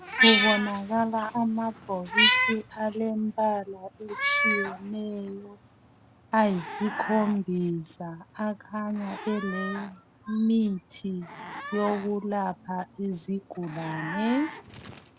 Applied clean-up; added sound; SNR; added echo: none; Meow; 2 dB; none.